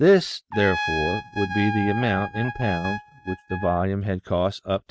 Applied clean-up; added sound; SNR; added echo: neural mask model RNNoise.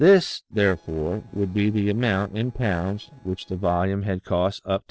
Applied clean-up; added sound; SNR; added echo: neural separator model SepFormer DNS4.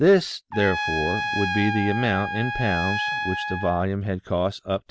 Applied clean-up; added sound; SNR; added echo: none; Trumpet; 4 dB; none.